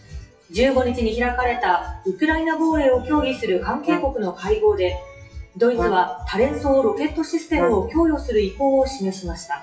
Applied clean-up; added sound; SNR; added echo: classical method WPE with log-MMSE.